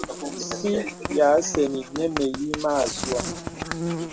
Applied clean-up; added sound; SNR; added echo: none; Writing + Buzz; 7 dB; none.